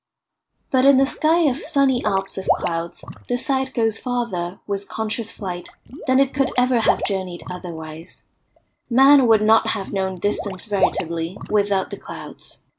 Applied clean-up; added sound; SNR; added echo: none; Water / Liquid; 9 dB; none.